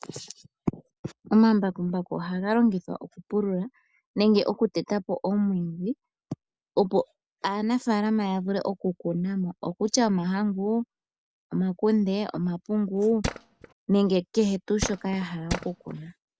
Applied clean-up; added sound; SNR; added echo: none; Tools; 7 dB; none.